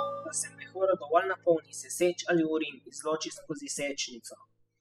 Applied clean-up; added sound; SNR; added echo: classical method spectral subtraction.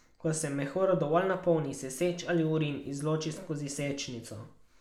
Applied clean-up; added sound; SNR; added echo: none; none; none; none.